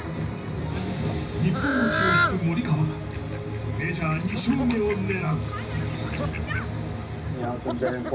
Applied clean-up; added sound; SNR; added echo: none; Fowl; 5 dB; reverberation time 0.4 s.